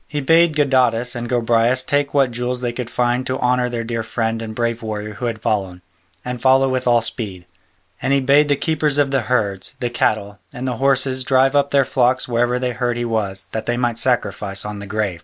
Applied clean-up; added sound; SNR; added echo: none; none; none; none.